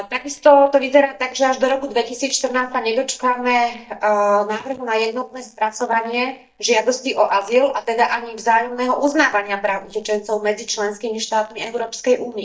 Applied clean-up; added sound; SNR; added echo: neural mask model DeepFilterNet 3.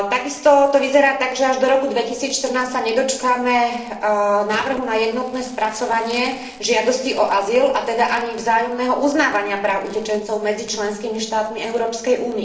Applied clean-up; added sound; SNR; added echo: neural separator model SepFormer DNS4.